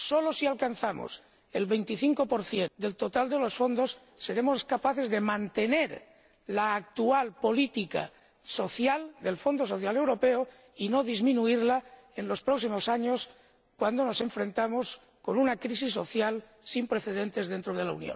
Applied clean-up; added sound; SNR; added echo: none; none; none; none.